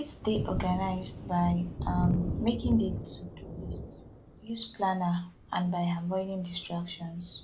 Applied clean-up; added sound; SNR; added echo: none; Thunder; 6 dB; none.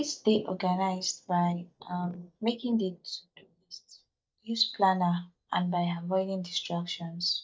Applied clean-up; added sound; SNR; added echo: neural mask model DeepFilterNet 3.